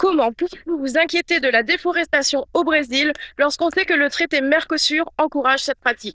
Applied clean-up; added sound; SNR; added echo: neural diffusion model UNIVERSE++.